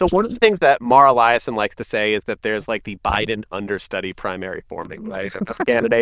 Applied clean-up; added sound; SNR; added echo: neural diffusion model UNIVERSE++.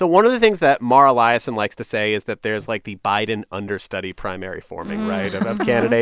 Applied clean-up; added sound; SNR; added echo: none; none; none; none.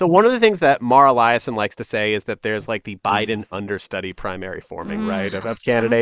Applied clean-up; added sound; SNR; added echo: neural mask model Resemble Enhance denoiser.